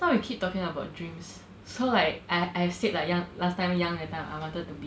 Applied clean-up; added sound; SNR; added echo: none; none; none; none.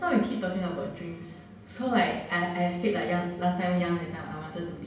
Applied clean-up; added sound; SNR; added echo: none; none; none; reverberation time 0.8 s.